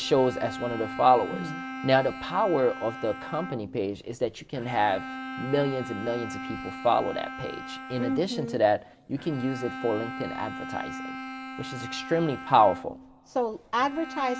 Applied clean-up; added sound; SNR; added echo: none; Bowed string instrument; 11 dB; reverberation time 0.3 s.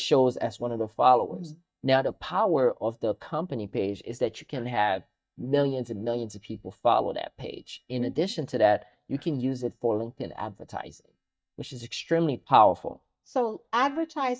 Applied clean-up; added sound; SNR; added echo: neural mask model DeepFilterNet 3.